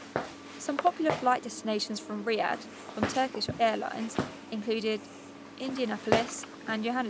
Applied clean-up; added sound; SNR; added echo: none; Walk, footsteps; 6 dB; none.